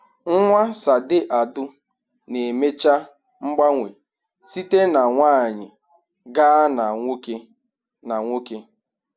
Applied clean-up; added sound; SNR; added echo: none; none; none; none.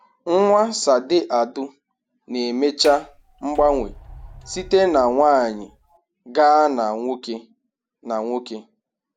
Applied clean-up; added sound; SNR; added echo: none; Sliding door; 19 dB; none.